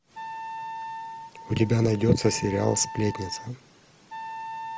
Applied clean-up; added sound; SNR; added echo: none; Wind instrument, woodwind instrument; 11 dB; none.